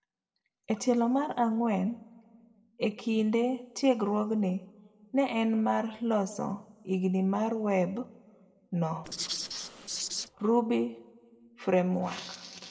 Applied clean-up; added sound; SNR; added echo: neural separator model SepFormer DNS4.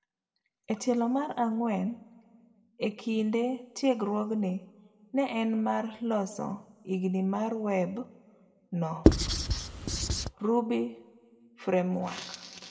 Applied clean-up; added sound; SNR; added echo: none; Writing; -5 dB; reverberation time 0.9 s.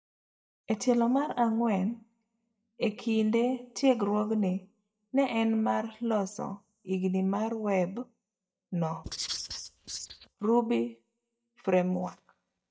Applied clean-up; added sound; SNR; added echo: neural mask model DeepFilterNet 3.